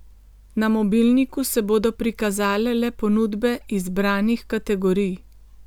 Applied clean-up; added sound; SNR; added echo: none; none; none; none.